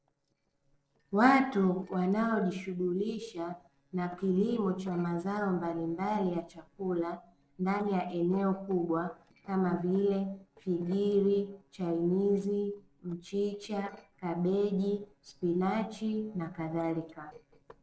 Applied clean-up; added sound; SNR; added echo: neural separator model SepFormer DNS4.